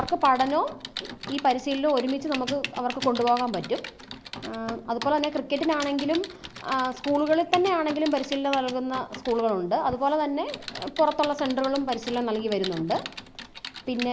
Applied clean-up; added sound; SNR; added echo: none; Typing; 12 dB; none.